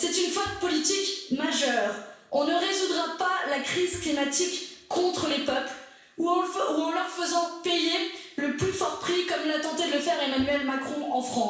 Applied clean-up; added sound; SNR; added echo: none; Bowed string instrument; 19 dB; reverberation time 0.7 s.